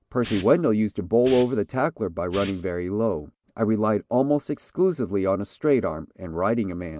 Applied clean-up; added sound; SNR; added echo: none; Hiss; 13 dB; none.